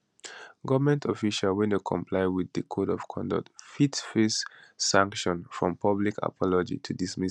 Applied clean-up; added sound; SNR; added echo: none; none; none; none.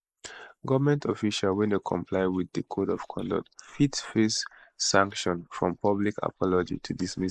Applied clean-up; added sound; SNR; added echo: neural mask model Resemble Enhance denoiser.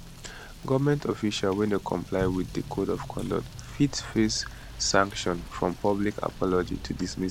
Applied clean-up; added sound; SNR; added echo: none; Motor vehicle (road) / Rain; 13 dB; none.